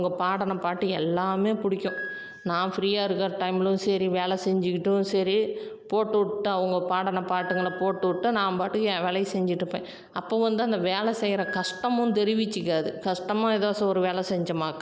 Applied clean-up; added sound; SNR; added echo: none; Piano; 16 dB; none.